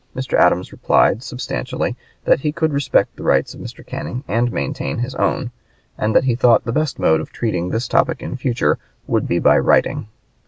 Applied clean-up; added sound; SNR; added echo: none; none; none; none.